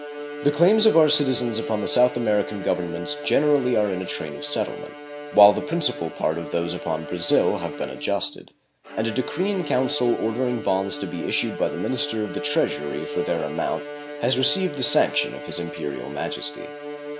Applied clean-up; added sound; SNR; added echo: none; Bowed string instrument; 11 dB; none.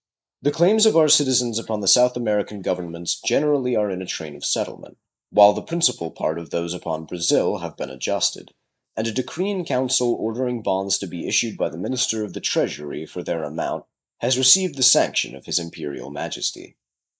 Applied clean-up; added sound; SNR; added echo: neural mask model Resemble Enhance denoiser.